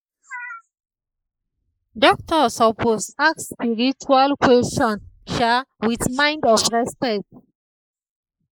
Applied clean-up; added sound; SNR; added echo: neural mask model Resemble Enhance denoiser.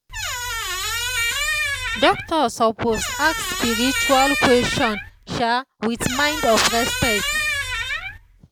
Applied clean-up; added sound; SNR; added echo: none; Squeak; 3 dB; none.